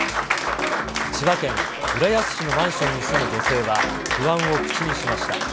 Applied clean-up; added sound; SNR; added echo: none; Applause; 0 dB; none.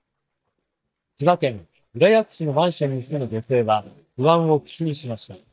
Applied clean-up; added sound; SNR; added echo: neural mask model DeepFilterNet 3.